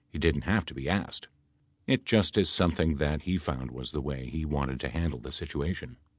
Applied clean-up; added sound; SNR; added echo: none; none; none; none.